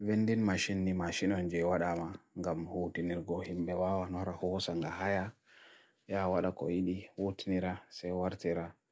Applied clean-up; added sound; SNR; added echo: none; none; none; none.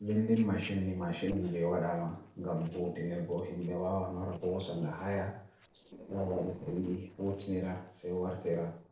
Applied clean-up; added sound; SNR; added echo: neural separator model SepFormer DNS4.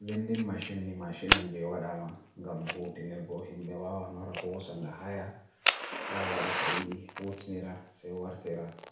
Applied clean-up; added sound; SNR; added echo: none; Fire; -1 dB; reverberation time 0.6 s.